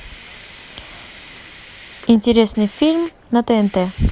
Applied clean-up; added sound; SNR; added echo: none; Hiss; 15 dB; none.